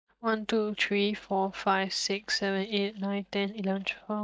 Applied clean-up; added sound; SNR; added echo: neural mask model DeepFilterNet 3.